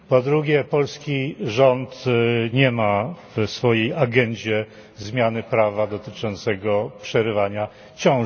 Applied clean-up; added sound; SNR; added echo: none; none; none; none.